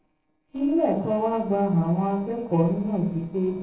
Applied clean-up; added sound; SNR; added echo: neural separator model SepFormer DNS4.